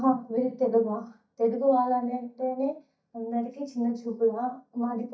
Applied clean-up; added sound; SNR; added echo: neural mask model DeepFilterNet 3.